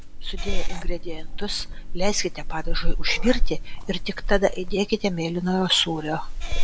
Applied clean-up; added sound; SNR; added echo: none; Meow / Purr; -4 dB; none.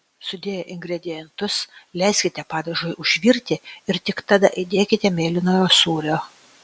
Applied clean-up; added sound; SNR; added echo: none; none; none; none.